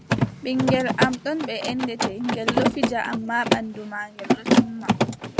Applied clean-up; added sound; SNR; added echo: none; Mechanisms; -3 dB; none.